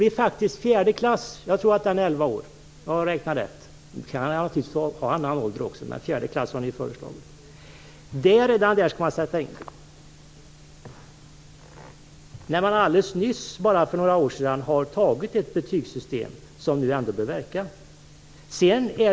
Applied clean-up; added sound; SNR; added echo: none; none; none; none.